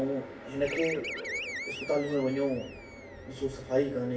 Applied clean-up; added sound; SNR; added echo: none; Animal; 9 dB; reverberation time 0.3 s.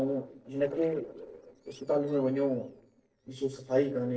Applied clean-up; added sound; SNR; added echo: neural separator model SepFormer DNS4.